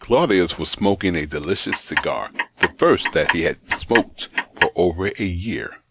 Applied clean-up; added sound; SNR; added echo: none; Clock; 4 dB; none.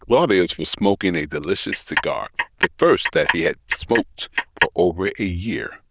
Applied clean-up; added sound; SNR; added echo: neural diffusion model UNIVERSE++.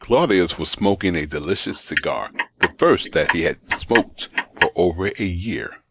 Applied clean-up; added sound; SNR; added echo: neural mask model Resemble Enhance denoiser.